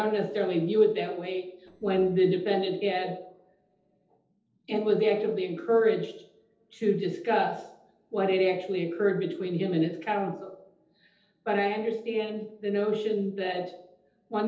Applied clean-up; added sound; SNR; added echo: neural separator model SepFormer DNS4.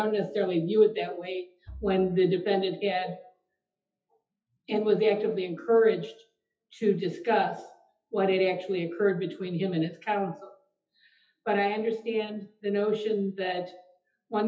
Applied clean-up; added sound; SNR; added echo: classical method WPE with log-MMSE.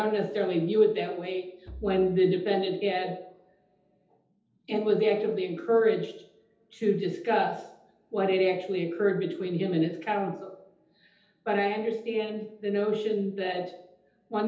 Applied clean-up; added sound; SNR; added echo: none; Bowed string instrument; 19 dB; reverberation time 0.8 s.